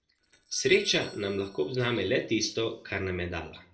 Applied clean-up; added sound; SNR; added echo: neural separator model SepFormer DNS4.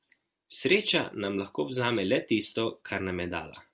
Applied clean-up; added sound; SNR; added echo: none; none; none; none.